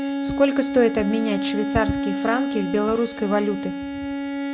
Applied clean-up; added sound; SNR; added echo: none; Bowed string instrument; 4 dB; none.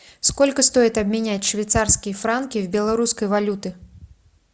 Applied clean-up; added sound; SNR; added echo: none; none; none; none.